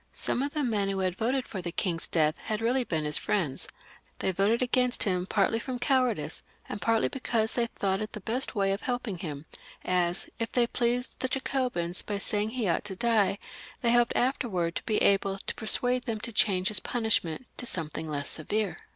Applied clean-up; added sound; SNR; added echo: none; none; none; none.